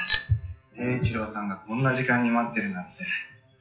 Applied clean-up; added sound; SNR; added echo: classical method WPE with log-MMSE.